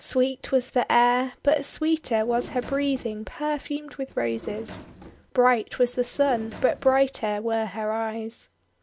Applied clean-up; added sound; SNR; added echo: none; Drawer open or close; 17 dB; none.